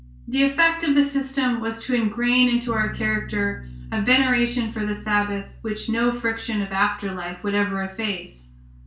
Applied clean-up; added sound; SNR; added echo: none; Bass guitar; 17 dB; reverberation time 0.3 s.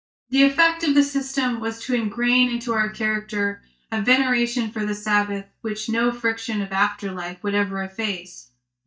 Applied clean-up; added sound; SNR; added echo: neural mask model DeepFilterNet 3.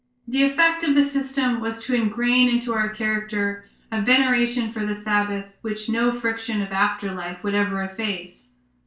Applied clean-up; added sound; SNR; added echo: neural separator model SepFormer DNS4.